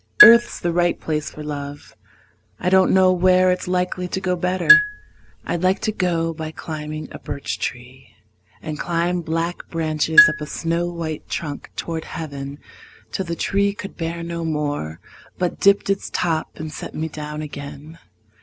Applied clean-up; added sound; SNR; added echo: none; Marimba, xylophone; 0 dB; none.